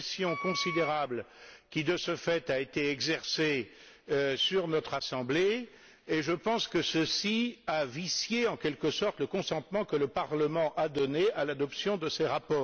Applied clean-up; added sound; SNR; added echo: none; Wind instrument, woodwind instrument; 8 dB; none.